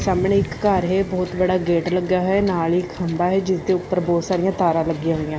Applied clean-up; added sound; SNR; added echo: none; Wind / Ocean / Boat, Water vehicle; 13 dB; none.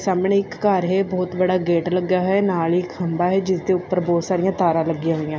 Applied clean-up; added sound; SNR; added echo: none; none; none; none.